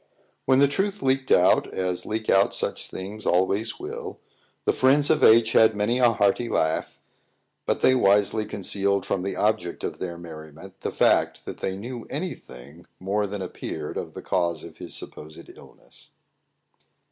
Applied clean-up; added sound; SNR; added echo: none; none; none; none.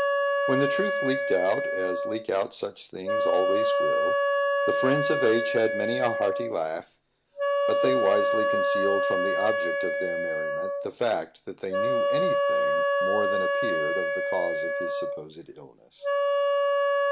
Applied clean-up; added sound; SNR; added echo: none; Wind instrument, woodwind instrument; -5 dB; none.